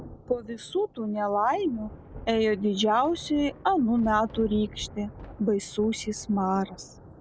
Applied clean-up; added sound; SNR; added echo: none; Thunder; 17 dB; none.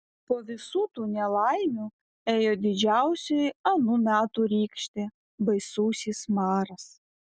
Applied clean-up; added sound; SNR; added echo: none; none; none; none.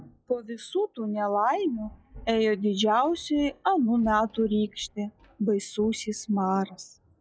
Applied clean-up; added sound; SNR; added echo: classical method log-MMSE.